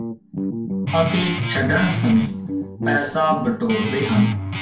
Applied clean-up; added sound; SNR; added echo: none; Guitar; 4 dB; reverberation time 0.3 s.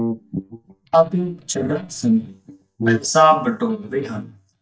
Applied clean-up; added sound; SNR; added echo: neural mask model DeepFilterNet 3.